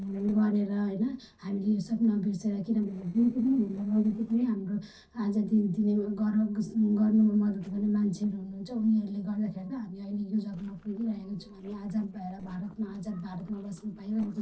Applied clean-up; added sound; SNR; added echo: neural separator model SepFormer DNS4.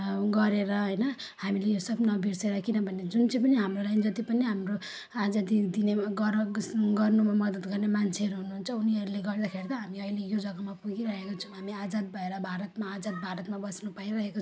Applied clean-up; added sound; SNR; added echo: none; none; none; none.